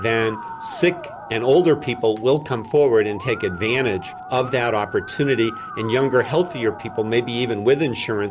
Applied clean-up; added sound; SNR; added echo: none; Musical instrument; 15 dB; none.